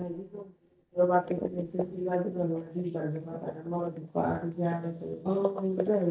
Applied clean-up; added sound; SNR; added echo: neural mask model DeepFilterNet 3.